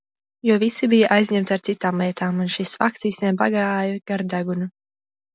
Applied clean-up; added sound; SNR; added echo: none; none; none; none.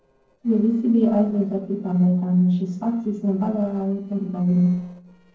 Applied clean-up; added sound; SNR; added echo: neural separator model SepFormer DNS4.